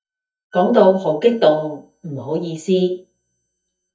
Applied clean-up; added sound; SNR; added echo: neural mask model DeepFilterNet 3.